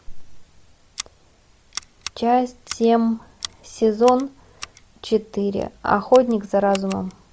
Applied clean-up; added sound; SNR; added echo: none; Scissors; 18 dB; none.